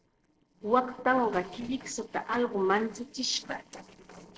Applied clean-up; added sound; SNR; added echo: neural separator model SepFormer DNS4.